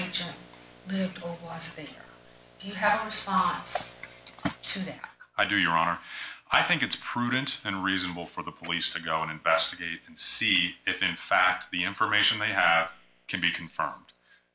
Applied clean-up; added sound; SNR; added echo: none; none; none; none.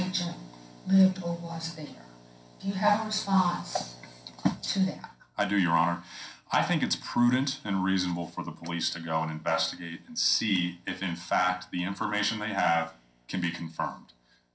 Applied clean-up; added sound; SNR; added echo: none; none; none; reverberation time 0.3 s.